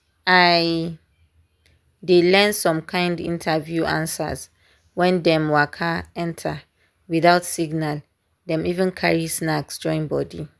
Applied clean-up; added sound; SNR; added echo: none; none; none; none.